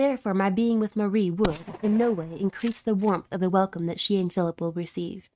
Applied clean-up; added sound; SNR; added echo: neural mask model RNNoise.